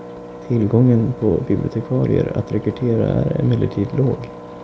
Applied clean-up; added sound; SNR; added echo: none; Engine; 15 dB; reverberation time 0.6 s.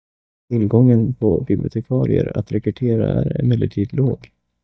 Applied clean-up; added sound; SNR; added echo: neural mask model DeepFilterNet 3.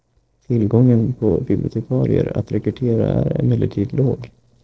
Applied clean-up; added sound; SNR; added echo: neural separator model SepFormer DNS4.